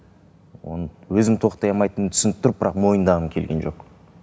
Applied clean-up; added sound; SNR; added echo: none; none; none; none.